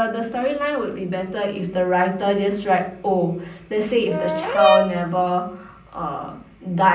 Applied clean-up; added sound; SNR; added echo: none; Brass instrument; 0 dB; reverberation time 0.6 s.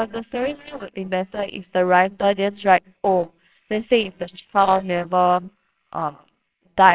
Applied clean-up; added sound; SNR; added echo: neural separator model SepFormer WHAMR!.